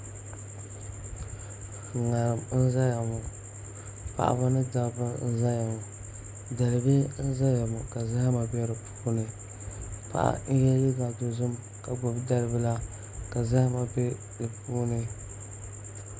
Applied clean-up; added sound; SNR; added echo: none; none; none; none.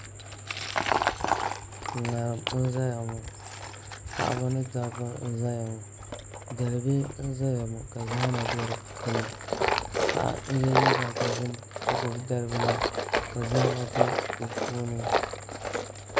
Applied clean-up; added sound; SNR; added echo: none; Tools; 0 dB; none.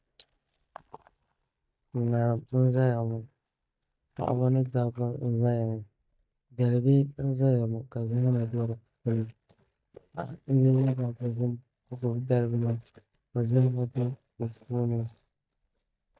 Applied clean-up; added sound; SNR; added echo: neural mask model DeepFilterNet 3.